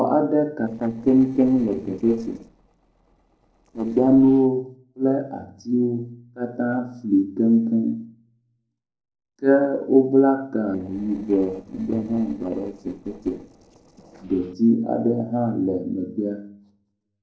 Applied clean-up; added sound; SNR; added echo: neural separator model SepFormer DNS4.